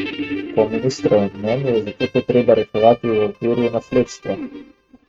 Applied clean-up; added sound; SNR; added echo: neural mask model RNNoise.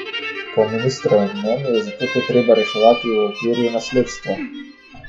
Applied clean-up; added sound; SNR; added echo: classical method log-MMSE.